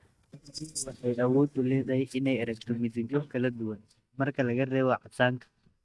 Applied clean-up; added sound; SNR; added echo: neural mask model DeepFilterNet 3.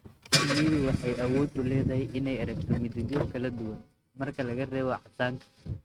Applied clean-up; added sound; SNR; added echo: neural mask model RNNoise.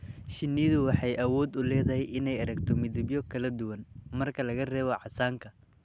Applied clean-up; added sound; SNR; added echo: none; none; none; none.